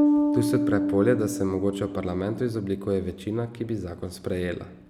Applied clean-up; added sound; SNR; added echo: none; Bass guitar; 1 dB; none.